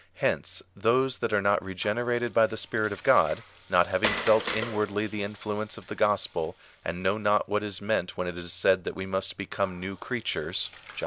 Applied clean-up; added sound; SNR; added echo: none; Water; 13 dB; none.